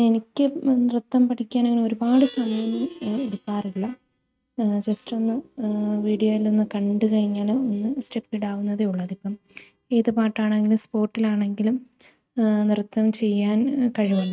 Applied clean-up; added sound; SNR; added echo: neural mask model RNNoise.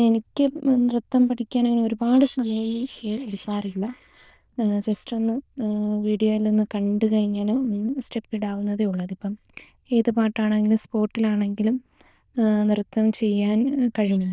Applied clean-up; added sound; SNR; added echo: neural diffusion model UNIVERSE++.